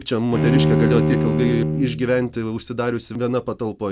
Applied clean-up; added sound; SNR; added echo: none; Bowed string instrument; 0 dB; none.